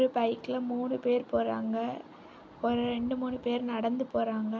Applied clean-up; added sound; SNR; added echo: none; none; none; none.